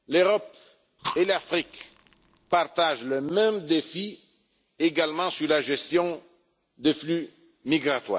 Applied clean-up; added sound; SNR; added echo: none; Fire; 13 dB; none.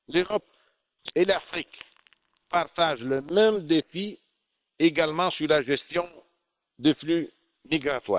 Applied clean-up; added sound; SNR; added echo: neural separator model SepFormer WHAM!.